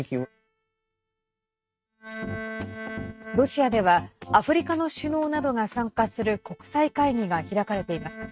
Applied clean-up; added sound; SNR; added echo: neural mask model RNNoise.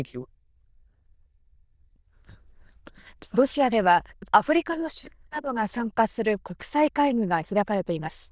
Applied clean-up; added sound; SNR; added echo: neural diffusion model UNIVERSE++.